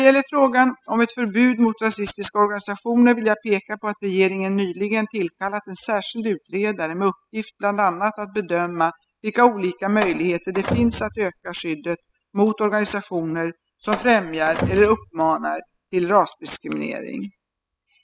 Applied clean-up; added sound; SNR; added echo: classical method spectral subtraction.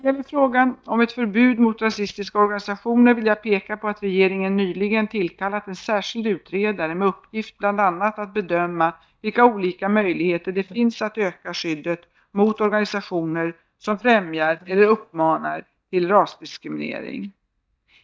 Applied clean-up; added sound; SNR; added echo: neural mask model DeepFilterNet 3.